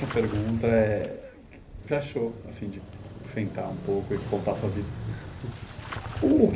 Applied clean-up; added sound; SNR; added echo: none; Engine starting / Motorcycle; 9 dB; reverberation time 0.3 s.